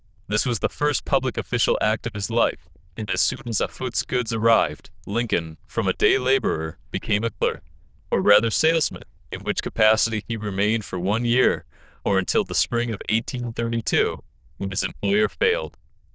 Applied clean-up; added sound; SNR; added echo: neural diffusion model UNIVERSE++.